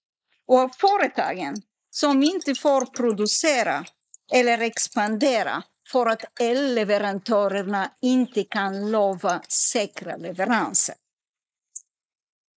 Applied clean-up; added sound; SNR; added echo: neural mask model Resemble Enhance denoiser.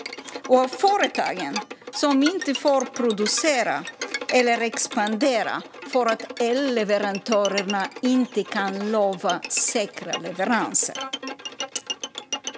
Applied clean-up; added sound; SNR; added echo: none; Bowed string instrument; 11 dB; none.